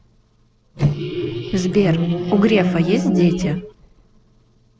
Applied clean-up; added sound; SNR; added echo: neural separator model SepFormer DNS4.